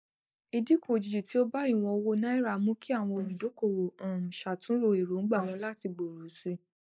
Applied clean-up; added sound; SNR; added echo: neural mask model Resemble Enhance denoiser.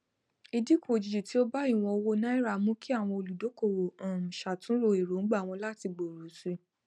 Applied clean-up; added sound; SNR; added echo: none; none; none; none.